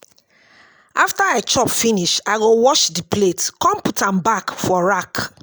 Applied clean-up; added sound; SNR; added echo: none; none; none; none.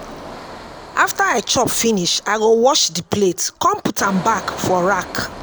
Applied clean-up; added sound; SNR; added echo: none; Engine; 16 dB; none.